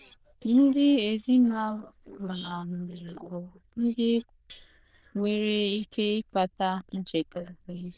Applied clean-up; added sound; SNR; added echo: neural diffusion model UNIVERSE++.